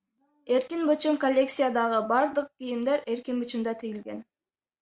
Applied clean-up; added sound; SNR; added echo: none; none; none; none.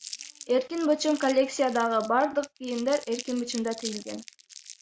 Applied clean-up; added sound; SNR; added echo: none; Crumpling, crinkling; 16 dB; none.